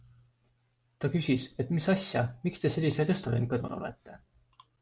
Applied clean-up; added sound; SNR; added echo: none; none; none; none.